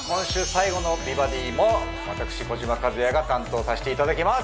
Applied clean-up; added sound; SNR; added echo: none; Bowed string instrument; 15 dB; none.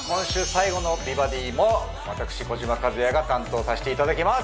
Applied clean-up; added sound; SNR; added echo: none; none; none; none.